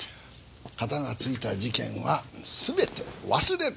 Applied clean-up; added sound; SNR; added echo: none; none; none; none.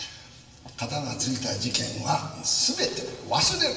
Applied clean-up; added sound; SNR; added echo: none; none; none; reverberation time 1.2 s.